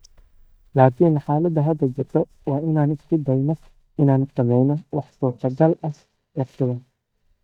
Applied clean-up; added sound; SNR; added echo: neural mask model DeepFilterNet 3.